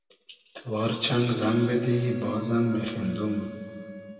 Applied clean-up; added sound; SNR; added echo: none; Wind instrument, woodwind instrument; 18 dB; reverberation time 2.4 s.